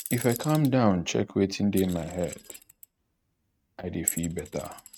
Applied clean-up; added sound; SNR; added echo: neural mask model RNNoise.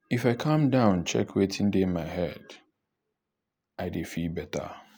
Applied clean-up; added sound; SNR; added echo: none; none; none; none.